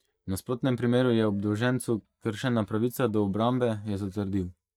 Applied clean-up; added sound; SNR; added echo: neural mask model DeepFilterNet 3.